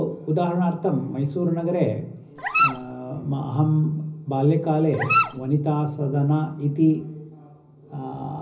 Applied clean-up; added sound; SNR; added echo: none; Dog; 2 dB; reverberation time 0.5 s.